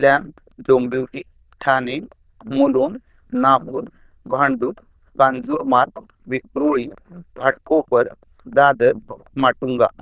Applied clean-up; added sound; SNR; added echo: neural diffusion model UNIVERSE++.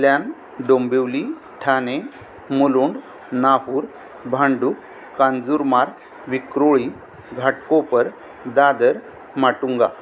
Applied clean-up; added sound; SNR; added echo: none; none; none; none.